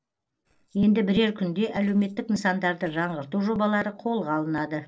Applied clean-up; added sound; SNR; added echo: neural separator model SepFormer DNS4.